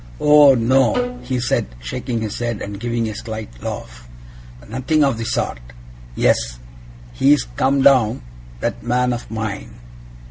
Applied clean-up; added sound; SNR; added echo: none; Bowed string instrument; 6 dB; none.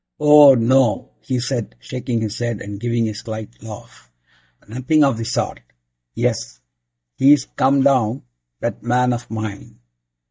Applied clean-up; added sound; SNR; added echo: neural mask model DeepFilterNet 3.